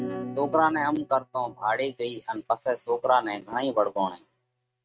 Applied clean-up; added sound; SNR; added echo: neural mask model RNNoise.